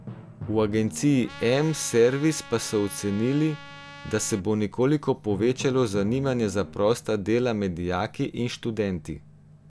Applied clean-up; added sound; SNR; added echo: none; Trumpet + Drum; 18 dB; none.